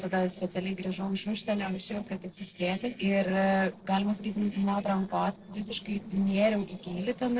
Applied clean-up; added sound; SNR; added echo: neural separator model SepFormer DNS4.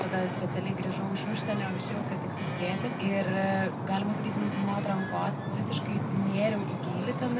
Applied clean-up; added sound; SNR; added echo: none; Wind / Ocean; 1 dB; reverberation time 0.3 s.